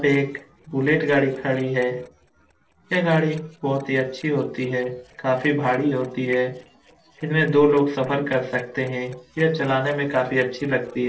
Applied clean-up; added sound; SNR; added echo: neural separator model SepFormer DNS4.